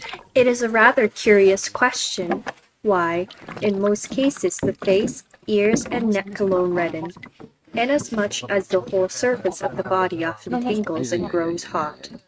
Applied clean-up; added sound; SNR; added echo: neural mask model RNNoise.